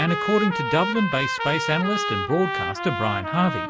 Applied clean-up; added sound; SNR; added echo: none; Trumpet; 3 dB; none.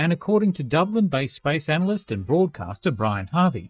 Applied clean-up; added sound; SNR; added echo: neural mask model DeepFilterNet 3.